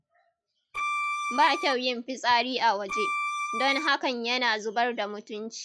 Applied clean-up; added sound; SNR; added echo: classical method log-MMSE.